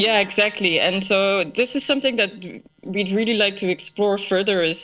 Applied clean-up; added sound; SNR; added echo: neural separator model SepFormer DNS4.